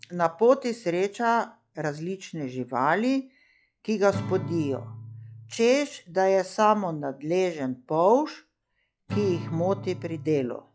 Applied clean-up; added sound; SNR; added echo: classical method log-MMSE.